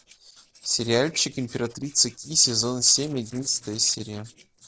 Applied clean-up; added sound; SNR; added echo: neural separator model SepFormer DNS4.